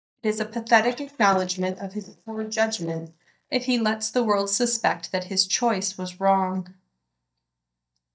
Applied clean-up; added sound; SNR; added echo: neural mask model DeepFilterNet 3.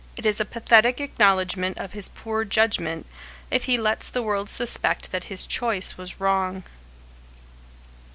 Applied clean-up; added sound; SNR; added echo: none; none; none; none.